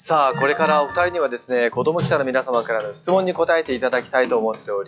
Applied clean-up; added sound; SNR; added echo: classical method log-MMSE.